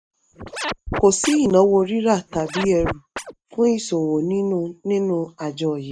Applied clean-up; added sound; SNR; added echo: neural mask model RNNoise.